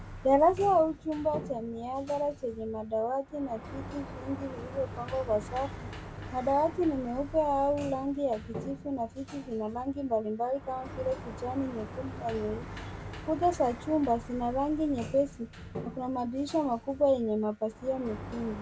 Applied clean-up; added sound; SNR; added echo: none; Sliding door; 12 dB; none.